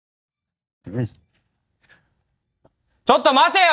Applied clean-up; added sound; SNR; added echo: neural mask model DeepFilterNet 3.